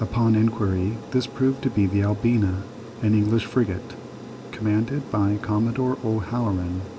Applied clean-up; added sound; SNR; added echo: none; Aircraft; 15 dB; reverberation time 0.5 s.